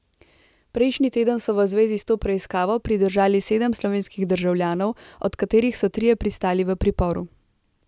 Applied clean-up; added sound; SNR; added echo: none; none; none; none.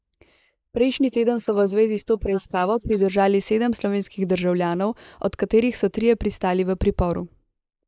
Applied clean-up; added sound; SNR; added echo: neural mask model Resemble Enhance denoiser.